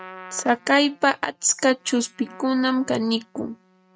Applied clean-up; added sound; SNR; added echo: neural mask model RNNoise.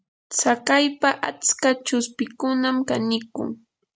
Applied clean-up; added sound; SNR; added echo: none; none; none; none.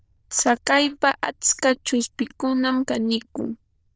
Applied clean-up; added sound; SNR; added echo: neural diffusion model UNIVERSE++.